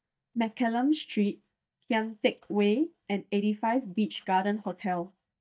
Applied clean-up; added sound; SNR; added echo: neural mask model DeepFilterNet 3.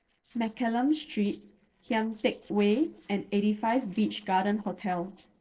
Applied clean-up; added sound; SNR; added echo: neural separator model SepFormer DNS4.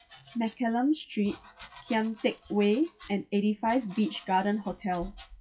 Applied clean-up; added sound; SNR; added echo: classical method WPE with log-MMSE.